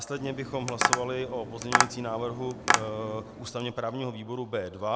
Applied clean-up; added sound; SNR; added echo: none; Tap; -3 dB; none.